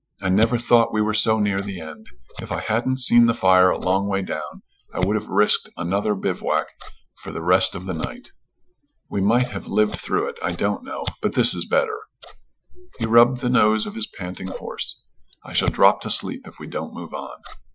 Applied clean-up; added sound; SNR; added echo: classical method Wiener filter.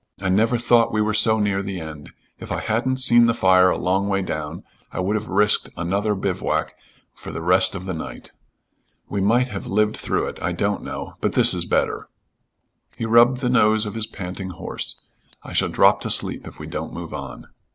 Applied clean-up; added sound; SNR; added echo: none; none; none; none.